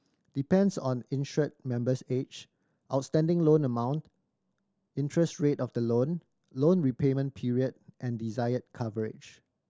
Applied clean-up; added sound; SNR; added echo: none; none; none; none.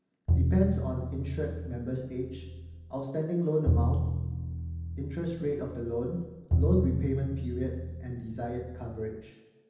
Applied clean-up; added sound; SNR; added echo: none; Bowed string instrument; -2 dB; reverberation time 0.9 s.